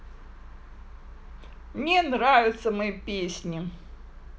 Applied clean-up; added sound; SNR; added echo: none; none; none; none.